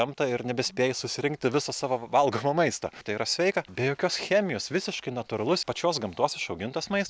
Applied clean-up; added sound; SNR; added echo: none; none; none; none.